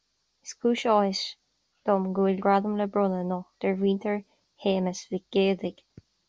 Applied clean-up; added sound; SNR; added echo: none; none; none; none.